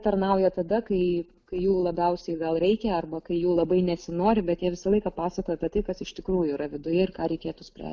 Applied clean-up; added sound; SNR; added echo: none; none; none; none.